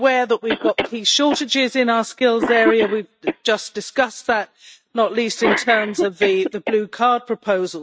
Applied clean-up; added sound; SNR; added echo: neural mask model RNNoise.